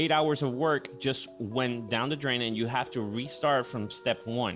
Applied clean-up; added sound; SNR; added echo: none; none; none; none.